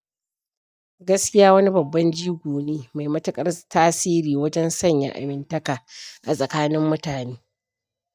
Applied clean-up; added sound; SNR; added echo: neural mask model DeepFilterNet 3.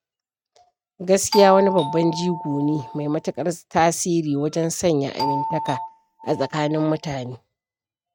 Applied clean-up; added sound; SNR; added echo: neural mask model RNNoise.